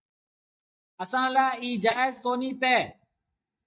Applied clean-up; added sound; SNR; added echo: neural mask model DeepFilterNet 3.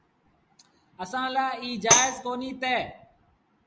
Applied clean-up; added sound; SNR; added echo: none; Tambourine; -3 dB; none.